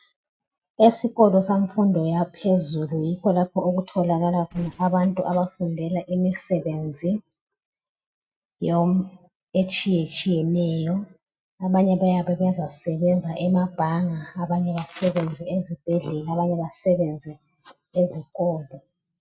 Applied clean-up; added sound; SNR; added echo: neural mask model RNNoise.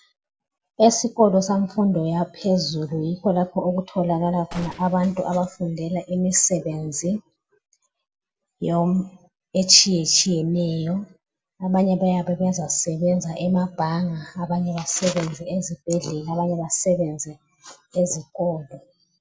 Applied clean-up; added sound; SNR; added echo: none; Gunshot, gunfire; 18 dB; none.